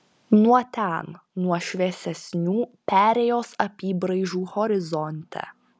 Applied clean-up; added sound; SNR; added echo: none; none; none; none.